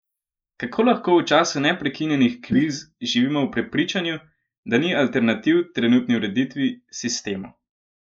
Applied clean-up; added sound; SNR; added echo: neural mask model Resemble Enhance denoiser.